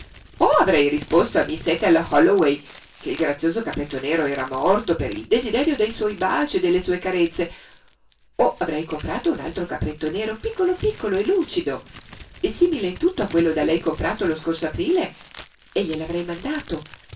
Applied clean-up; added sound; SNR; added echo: none; Crumpling, crinkling; 19 dB; reverberation time 0.2 s.